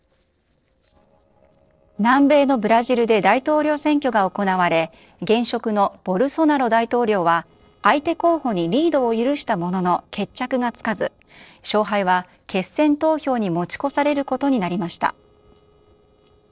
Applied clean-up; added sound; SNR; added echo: neural separator model SepFormer DNS4.